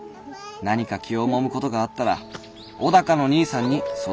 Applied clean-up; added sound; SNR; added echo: none; none; none; none.